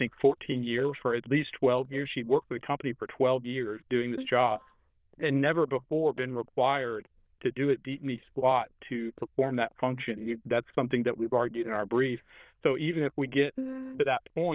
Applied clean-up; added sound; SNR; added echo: neural diffusion model UNIVERSE++.